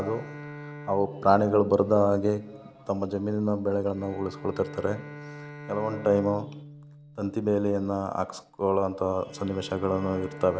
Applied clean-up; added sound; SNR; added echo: none; Bowed string instrument; 17 dB; none.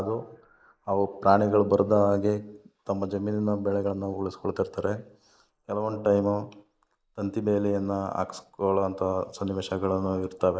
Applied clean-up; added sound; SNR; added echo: neural mask model Resemble Enhance denoiser.